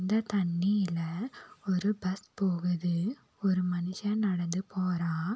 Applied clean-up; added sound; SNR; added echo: none; none; none; none.